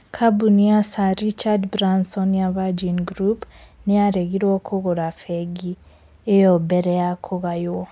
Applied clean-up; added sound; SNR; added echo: none; none; none; none.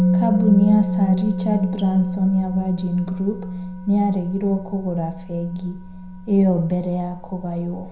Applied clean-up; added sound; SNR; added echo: none; Musical instrument; 4 dB; reverberation time 0.5 s.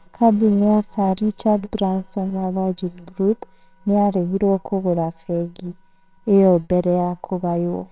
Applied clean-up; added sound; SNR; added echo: neural separator model SepFormer WHAMR!.